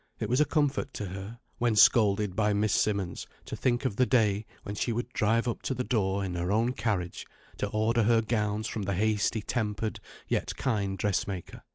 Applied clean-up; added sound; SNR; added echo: none; none; none; none.